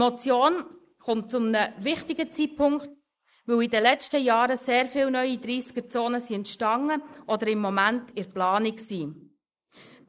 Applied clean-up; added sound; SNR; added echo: neural mask model Resemble Enhance denoiser.